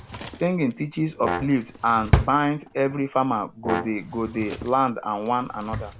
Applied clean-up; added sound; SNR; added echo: none; Brass instrument + Drawer open or close; 5 dB; none.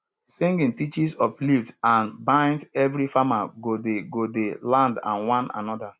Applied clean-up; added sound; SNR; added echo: none; none; none; none.